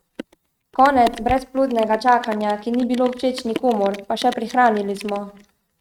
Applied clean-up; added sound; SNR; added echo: neural mask model RNNoise.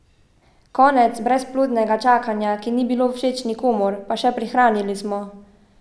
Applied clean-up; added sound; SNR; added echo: none; none; none; none.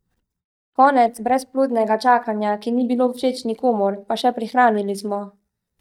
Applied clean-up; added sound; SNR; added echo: neural mask model DeepFilterNet 3.